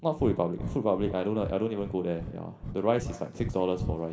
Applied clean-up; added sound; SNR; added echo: none; Breathing; 9 dB; reverberation time 2.7 s.